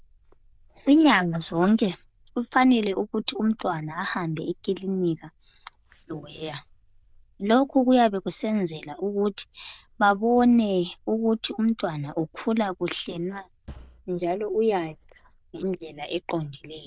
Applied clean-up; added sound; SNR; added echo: neural diffusion model UNIVERSE++.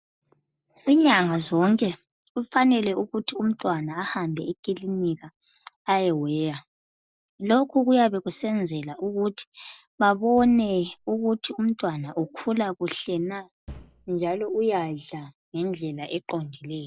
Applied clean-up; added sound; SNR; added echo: neural separator model SepFormer DNS4.